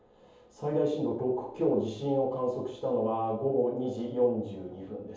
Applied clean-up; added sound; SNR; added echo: none; none; none; reverberation time 0.7 s.